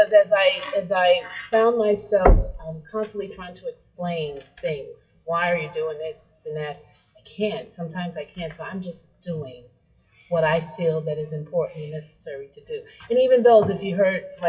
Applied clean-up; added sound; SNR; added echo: classical method WPE with log-MMSE.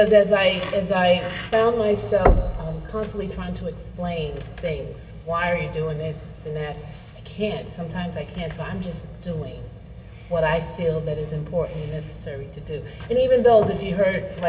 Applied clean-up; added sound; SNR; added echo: none; Knock; 3 dB; reverberation time 1.2 s.